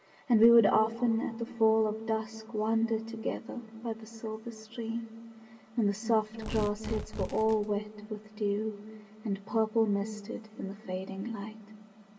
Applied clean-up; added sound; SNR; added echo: none; Tearing; 11 dB; reverberation time 3.0 s.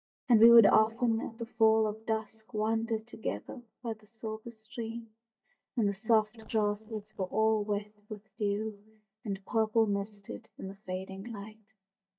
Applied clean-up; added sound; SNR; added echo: neural mask model DeepFilterNet 3.